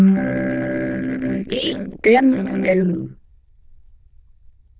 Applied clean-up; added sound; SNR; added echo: neural diffusion model UNIVERSE++.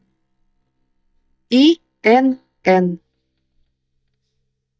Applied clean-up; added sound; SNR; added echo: neural mask model DeepFilterNet 3.